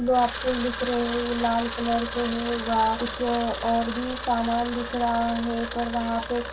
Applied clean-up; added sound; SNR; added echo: none; Camera; 8 dB; reverberation time 0.2 s.